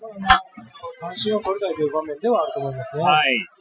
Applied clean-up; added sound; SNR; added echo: classical method Wiener filter.